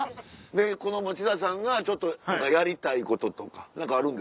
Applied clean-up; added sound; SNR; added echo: none; none; none; none.